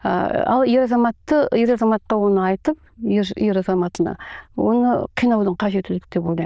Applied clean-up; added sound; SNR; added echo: neural diffusion model UNIVERSE++.